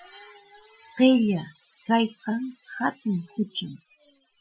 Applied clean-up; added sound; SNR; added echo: classical method Wiener filter.